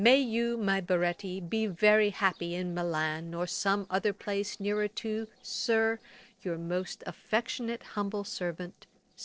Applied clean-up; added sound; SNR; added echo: neural separator model SepFormer DNS4.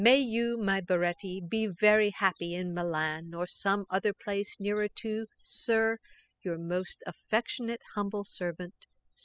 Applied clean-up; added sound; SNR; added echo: classical method spectral subtraction.